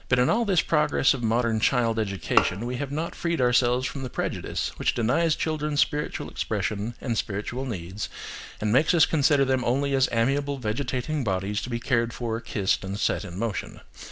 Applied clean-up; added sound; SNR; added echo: none; Bowed string instrument; 6 dB; none.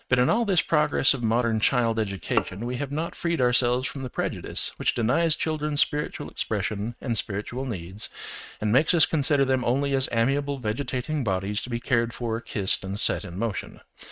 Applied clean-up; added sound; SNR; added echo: neural mask model RNNoise.